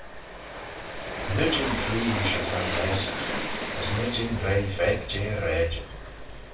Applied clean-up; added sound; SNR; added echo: none; Train; 4 dB; reverberation time 0.3 s.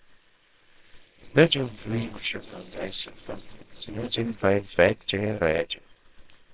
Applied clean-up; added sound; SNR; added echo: neural separator model SepFormer WHAMR!.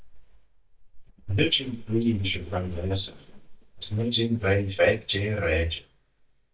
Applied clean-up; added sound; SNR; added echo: neural mask model DeepFilterNet 3.